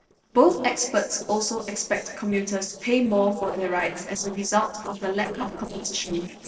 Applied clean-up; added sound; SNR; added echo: neural separator model SepFormer DNS4.